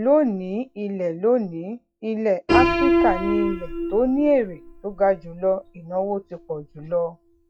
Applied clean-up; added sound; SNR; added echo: classical method log-MMSE.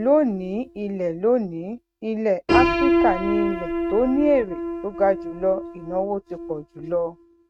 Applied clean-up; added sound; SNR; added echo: neural mask model RNNoise.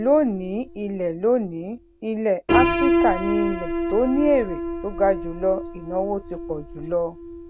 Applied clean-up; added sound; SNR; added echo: none; Piano; 3 dB; none.